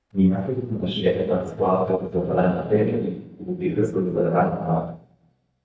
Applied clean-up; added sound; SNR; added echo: neural mask model DeepFilterNet 3.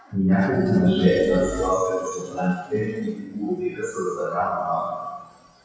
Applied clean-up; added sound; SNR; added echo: classical method WPE with log-MMSE.